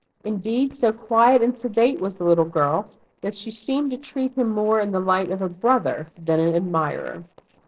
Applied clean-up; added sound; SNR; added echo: neural separator model SepFormer DNS4.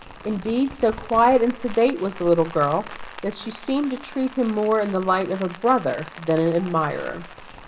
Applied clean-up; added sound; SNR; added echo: none; Rain; 16 dB; reverberation time 0.5 s.